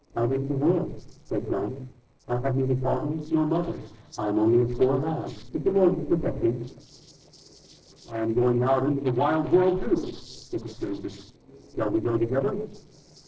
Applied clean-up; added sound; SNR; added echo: neural separator model SepFormer DNS4.